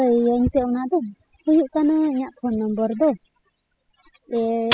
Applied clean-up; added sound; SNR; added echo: classical method spectral subtraction.